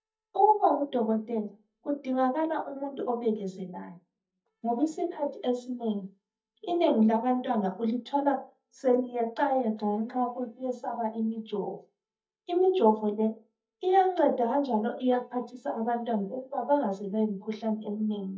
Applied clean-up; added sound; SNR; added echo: neural mask model DeepFilterNet 3.